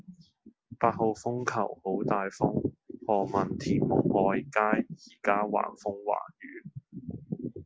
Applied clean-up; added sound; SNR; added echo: none; none; none; none.